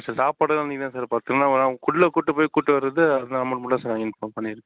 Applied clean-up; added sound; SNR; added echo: none; none; none; none.